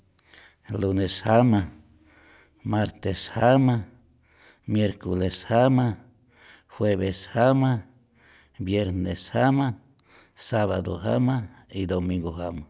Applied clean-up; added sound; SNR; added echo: none; none; none; none.